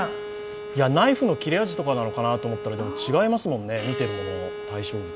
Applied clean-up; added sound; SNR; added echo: none; Bowed string instrument; 9 dB; none.